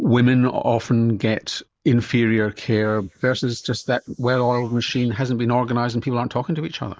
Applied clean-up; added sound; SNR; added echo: neural mask model Resemble Enhance denoiser.